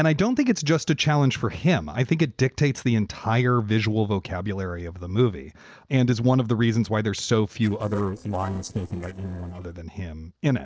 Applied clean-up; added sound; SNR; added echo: neural separator model SepFormer DNS4.